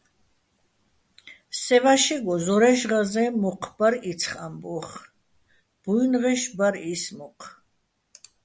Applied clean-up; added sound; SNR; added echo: none; none; none; none.